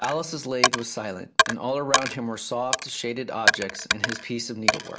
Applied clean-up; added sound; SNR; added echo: none; Coin (dropping); -3 dB; none.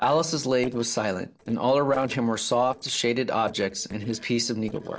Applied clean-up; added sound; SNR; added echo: neural separator model SepFormer DNS4.